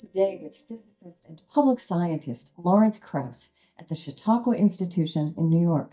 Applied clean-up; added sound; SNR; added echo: neural mask model DeepFilterNet 3.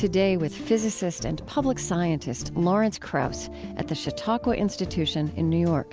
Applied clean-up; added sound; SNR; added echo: none; none; none; none.